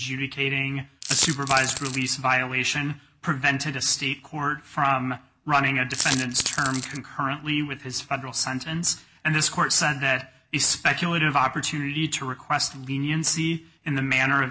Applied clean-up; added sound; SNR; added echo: none; Coin (dropping); 5 dB; none.